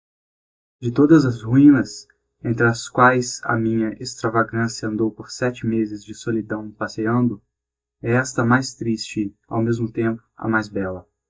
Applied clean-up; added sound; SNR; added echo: neural mask model DeepFilterNet 3.